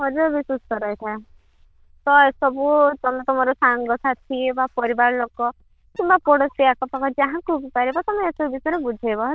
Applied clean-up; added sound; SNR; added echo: neural diffusion model UNIVERSE++.